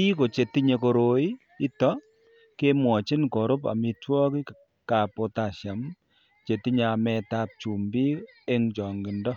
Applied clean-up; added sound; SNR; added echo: none; none; none; none.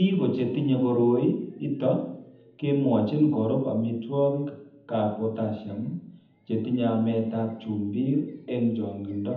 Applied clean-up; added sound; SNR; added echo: none; none; none; reverberation time 0.8 s.